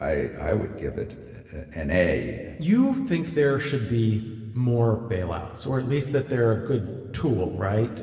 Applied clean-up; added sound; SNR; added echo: none; none; none; reverberation time 1.9 s.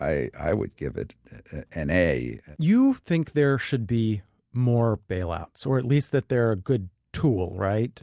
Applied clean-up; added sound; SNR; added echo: none; none; none; none.